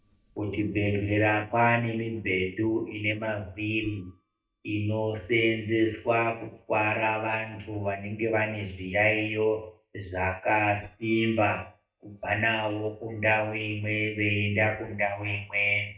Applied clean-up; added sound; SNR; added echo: neural mask model DeepFilterNet 3.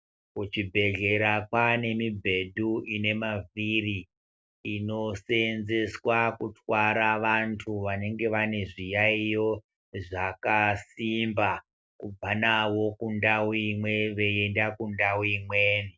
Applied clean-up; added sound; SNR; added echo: none; none; none; none.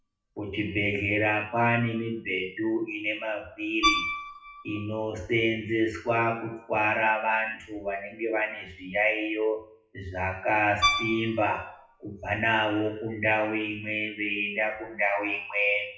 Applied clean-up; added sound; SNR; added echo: classical method WPE with log-MMSE.